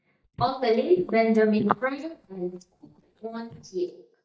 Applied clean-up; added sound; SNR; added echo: neural mask model DeepFilterNet 3.